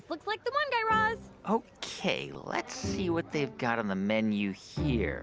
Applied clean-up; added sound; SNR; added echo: none; none; none; none.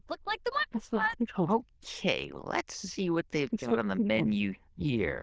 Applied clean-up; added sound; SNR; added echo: neural diffusion model UNIVERSE++.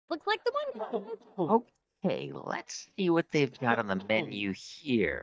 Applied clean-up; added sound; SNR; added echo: neural mask model DeepFilterNet 3.